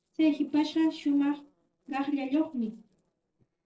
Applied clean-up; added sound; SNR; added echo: neural separator model SepFormer DNS4.